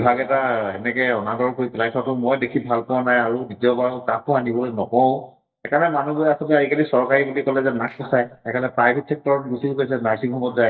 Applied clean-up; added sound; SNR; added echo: neural mask model DeepFilterNet 3.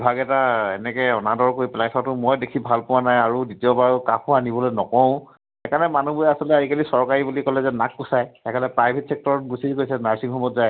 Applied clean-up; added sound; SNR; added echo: none; none; none; none.